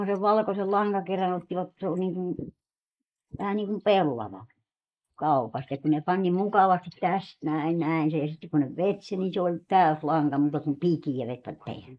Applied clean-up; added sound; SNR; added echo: neural mask model Resemble Enhance denoiser.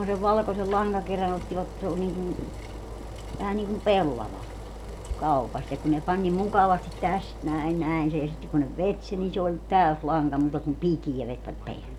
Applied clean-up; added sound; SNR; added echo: none; Engine; 16 dB; none.